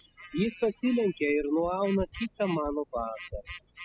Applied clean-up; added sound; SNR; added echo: classical method spectral subtraction.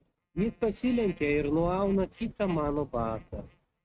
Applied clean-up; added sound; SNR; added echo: neural mask model RNNoise.